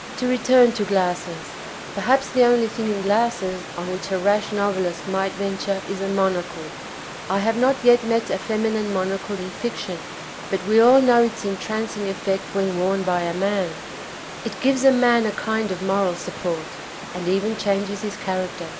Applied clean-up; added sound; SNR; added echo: none; Stream / Liquid; 12 dB; none.